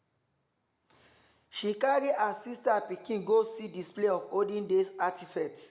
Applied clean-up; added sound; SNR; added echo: none; none; none; none.